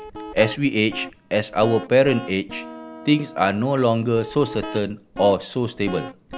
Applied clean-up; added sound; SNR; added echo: none; Guitar; 15 dB; none.